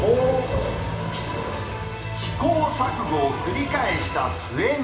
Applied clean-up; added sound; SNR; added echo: none; Bass guitar; 18 dB; reverberation time 2.9 s.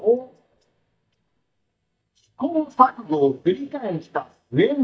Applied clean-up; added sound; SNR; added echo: neural mask model DeepFilterNet 3.